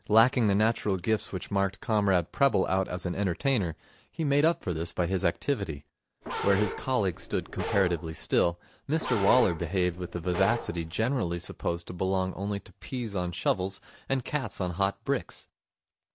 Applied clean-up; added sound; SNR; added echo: none; Bark; 8 dB; none.